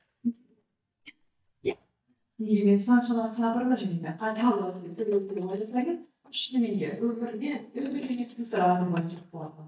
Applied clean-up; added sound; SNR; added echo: neural mask model DeepFilterNet 3.